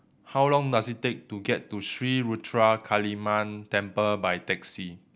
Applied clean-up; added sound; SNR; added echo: none; none; none; none.